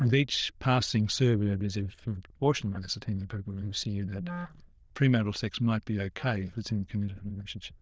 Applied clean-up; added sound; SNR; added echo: neural diffusion model UNIVERSE++.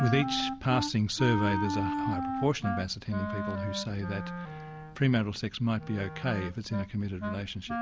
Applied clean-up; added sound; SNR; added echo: none; Wind instrument, woodwind instrument; 5 dB; none.